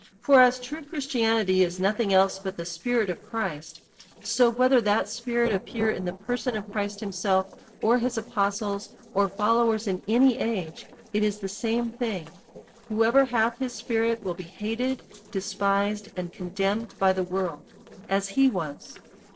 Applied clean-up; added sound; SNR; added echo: neural separator model SepFormer DNS4.